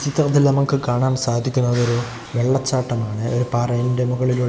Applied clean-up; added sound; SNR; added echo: none; none; none; none.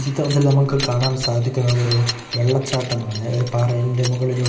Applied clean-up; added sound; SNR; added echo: none; Keys jangling; 12 dB; reverberation time 0.5 s.